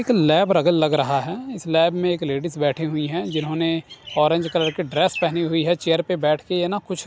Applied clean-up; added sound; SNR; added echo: none; none; none; none.